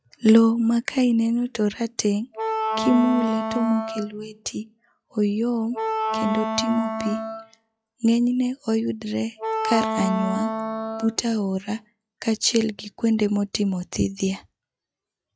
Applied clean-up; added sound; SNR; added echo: classical method log-MMSE.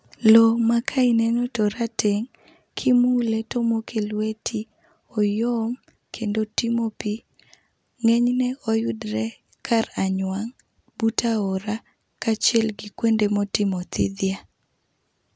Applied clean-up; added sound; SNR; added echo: none; none; none; none.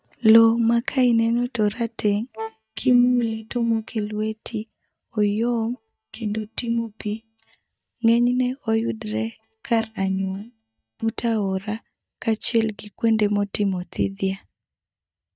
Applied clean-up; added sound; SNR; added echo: neural mask model DeepFilterNet 3.